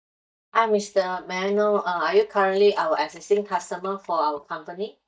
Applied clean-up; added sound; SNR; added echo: neural mask model DeepFilterNet 3.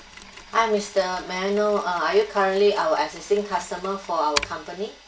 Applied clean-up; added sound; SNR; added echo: none; Mechanisms; 15 dB; reverberation time 0.2 s.